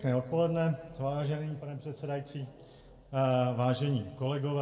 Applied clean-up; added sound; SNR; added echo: none; none; none; reverberation time 1.2 s.